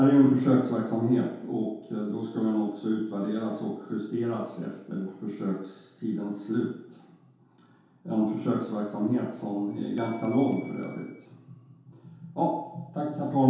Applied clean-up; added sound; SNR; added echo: none; Glass / Bell; 18 dB; reverberation time 0.8 s.